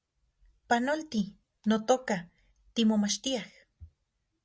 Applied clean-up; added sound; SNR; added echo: none; none; none; none.